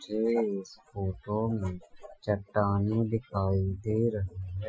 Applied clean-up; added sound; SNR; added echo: classical method Wiener filter.